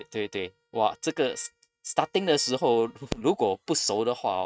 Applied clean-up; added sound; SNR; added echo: neural mask model RNNoise.